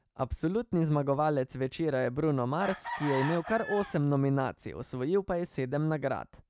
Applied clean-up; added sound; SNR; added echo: none; Chicken, rooster; 10 dB; none.